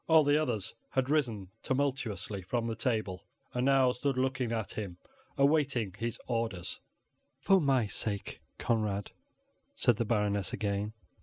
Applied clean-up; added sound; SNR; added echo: none; none; none; none.